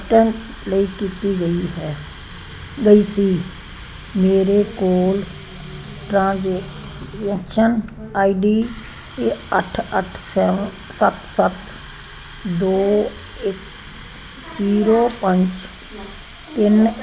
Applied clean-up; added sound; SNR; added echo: none; Fill (with liquid) / Water tap, faucet; 17 dB; none.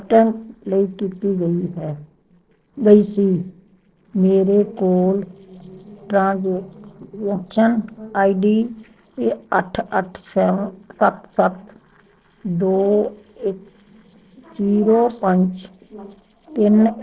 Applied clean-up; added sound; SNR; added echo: neural separator model SepFormer DNS4.